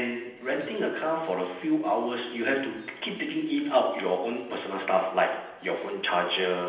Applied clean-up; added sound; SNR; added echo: none; none; none; reverberation time 0.9 s.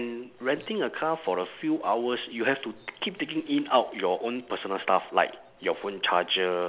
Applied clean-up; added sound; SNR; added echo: none; none; none; none.